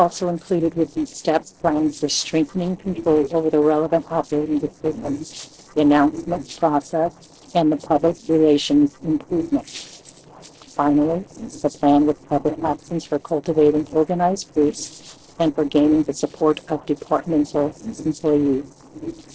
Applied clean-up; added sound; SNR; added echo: neural separator model SepFormer DNS4.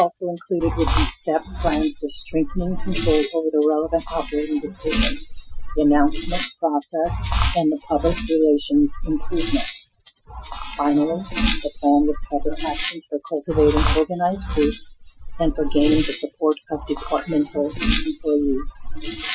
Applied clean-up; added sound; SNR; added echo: classical method Wiener filter.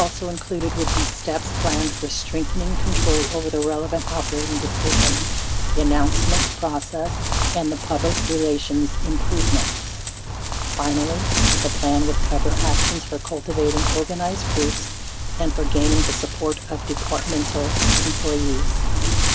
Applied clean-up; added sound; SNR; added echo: none; Wind; -4 dB; none.